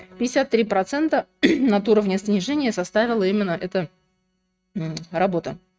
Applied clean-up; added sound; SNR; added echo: neural mask model RNNoise.